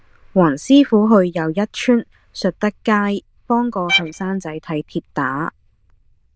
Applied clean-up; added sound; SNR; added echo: neural diffusion model UNIVERSE++.